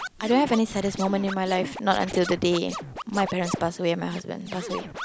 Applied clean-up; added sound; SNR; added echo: none; Scratching (performance technique); 11 dB; none.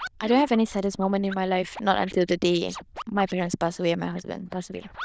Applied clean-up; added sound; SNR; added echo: neural diffusion model UNIVERSE++.